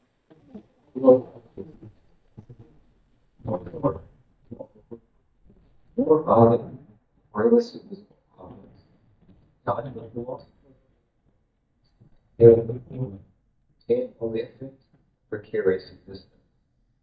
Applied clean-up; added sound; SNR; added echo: neural mask model DeepFilterNet 3.